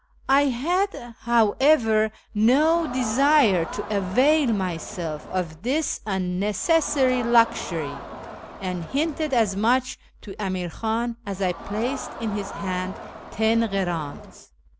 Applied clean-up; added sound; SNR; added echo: none; Crowd; 13 dB; none.